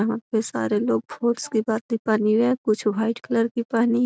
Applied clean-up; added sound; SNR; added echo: none; none; none; none.